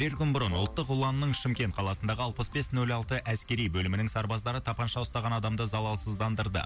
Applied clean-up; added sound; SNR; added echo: none; Brass instrument; 15 dB; none.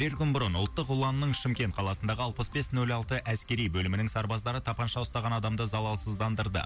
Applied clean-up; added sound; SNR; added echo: none; none; none; none.